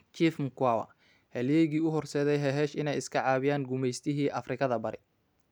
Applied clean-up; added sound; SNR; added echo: none; none; none; none.